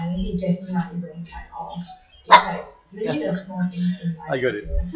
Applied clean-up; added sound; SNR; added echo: classical method WPE with log-MMSE.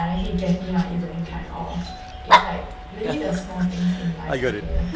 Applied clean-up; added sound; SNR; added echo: none; Dog; 1 dB; reverberation time 0.4 s.